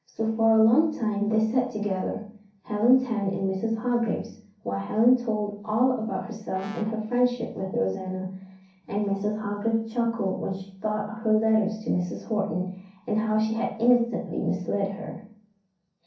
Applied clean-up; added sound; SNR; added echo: none; Brass instrument; 18 dB; reverberation time 0.6 s.